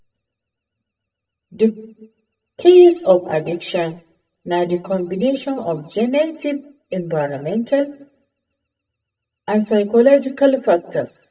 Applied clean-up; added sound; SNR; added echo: neural mask model DeepFilterNet 3.